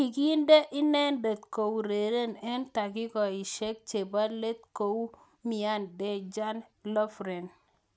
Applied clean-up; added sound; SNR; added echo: none; none; none; none.